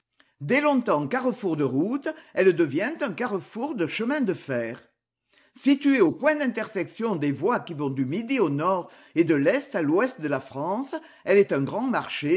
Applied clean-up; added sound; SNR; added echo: neural mask model Resemble Enhance denoiser.